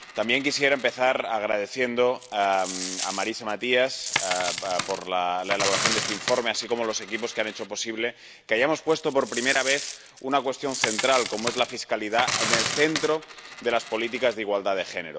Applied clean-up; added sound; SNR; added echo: none; Coin (dropping); 7 dB; none.